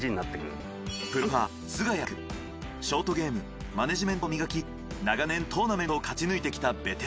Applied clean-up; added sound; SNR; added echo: none; none; none; none.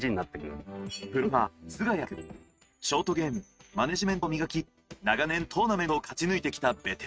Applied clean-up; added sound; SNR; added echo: neural mask model RNNoise.